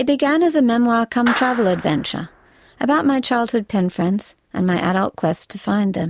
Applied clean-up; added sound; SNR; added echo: none; Clapping; 13 dB; none.